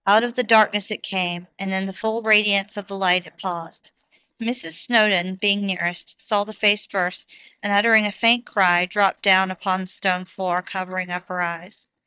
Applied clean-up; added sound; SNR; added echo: neural mask model DeepFilterNet 3.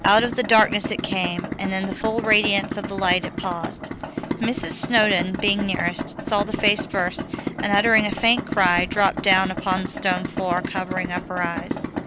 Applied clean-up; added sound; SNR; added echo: none; Idling; 7 dB; none.